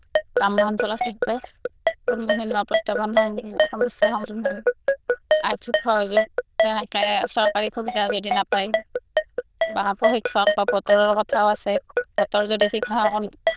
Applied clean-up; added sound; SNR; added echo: neural diffusion model UNIVERSE++.